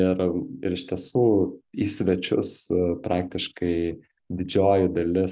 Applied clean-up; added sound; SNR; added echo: none; none; none; none.